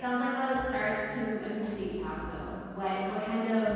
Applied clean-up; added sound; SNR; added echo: none; none; none; reverberation time 2.1 s.